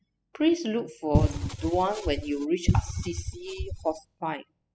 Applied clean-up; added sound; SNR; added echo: classical method spectral subtraction.